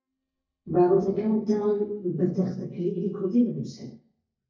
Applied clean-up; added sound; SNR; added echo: neural mask model DeepFilterNet 3.